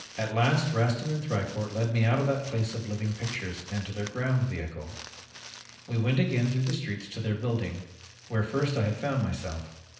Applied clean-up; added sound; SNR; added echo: none; Crumpling, crinkling; 18 dB; reverberation time 0.8 s.